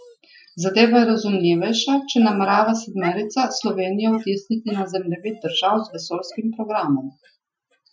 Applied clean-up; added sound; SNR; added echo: classical method Wiener filter.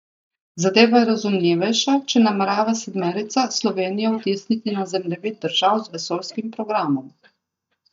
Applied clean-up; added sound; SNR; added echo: neural mask model DeepFilterNet 3.